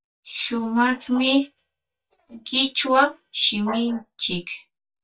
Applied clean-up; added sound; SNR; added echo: neural mask model DeepFilterNet 3.